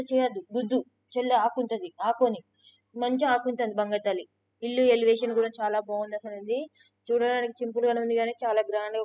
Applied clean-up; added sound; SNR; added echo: classical method spectral subtraction.